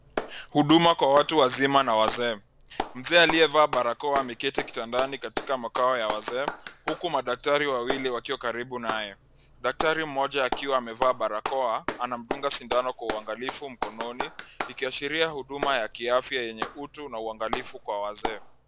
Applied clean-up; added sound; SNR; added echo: none; Clapping; 10 dB; none.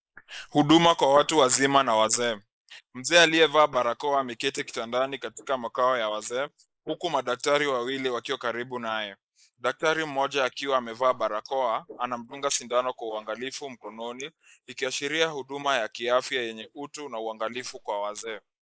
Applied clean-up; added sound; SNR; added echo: neural mask model Resemble Enhance denoiser.